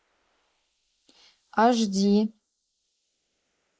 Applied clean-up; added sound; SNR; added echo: neural mask model Resemble Enhance denoiser.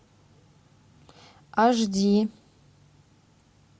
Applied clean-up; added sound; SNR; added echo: none; none; none; none.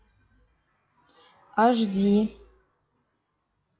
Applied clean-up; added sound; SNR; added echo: classical method log-MMSE.